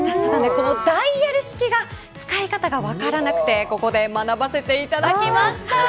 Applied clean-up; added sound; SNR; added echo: none; none; none; none.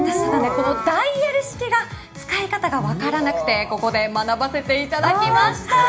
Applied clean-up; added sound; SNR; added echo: none; none; none; reverberation time 0.4 s.